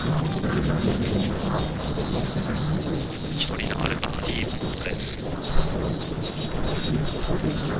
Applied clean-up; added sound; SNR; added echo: neural separator model SepFormer DNS4.